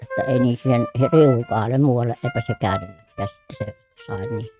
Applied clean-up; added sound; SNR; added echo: neural mask model RNNoise.